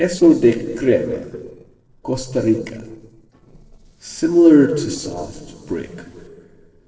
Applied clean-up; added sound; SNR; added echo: neural separator model SepFormer DNS4.